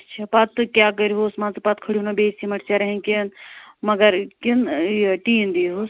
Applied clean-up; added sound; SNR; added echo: none; none; none; none.